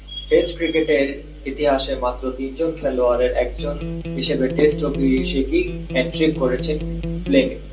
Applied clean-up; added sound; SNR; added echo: none; Electric guitar; 7 dB; reverberation time 0.2 s.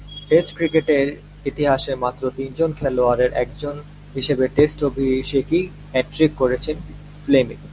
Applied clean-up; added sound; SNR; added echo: none; none; none; none.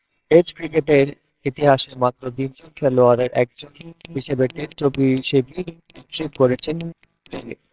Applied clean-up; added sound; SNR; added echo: neural separator model SepFormer WHAMR!.